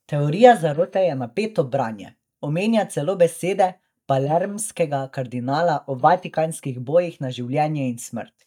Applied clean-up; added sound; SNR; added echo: neural mask model DeepFilterNet 3.